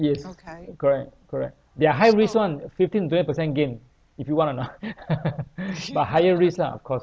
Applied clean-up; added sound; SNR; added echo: none; none; none; none.